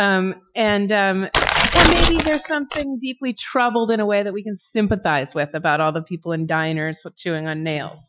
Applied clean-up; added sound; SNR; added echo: classical method Wiener filter.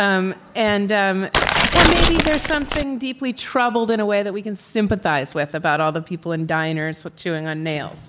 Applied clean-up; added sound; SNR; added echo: none; Tearing; -4 dB; none.